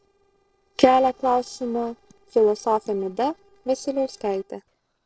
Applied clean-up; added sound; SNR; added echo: neural separator model SepFormer DNS4.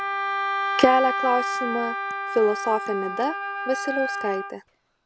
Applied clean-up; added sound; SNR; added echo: none; Wind instrument, woodwind instrument; 3 dB; none.